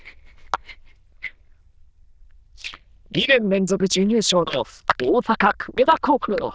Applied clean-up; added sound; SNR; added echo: neural diffusion model UNIVERSE++.